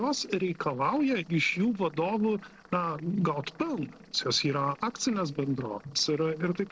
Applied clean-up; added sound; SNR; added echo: neural separator model SepFormer DNS4.